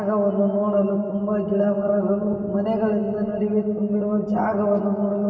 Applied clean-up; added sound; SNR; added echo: none; none; none; reverberation time 2.6 s.